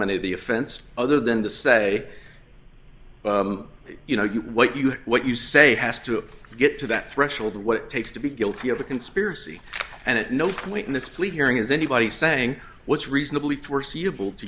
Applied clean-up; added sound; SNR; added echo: none; none; none; none.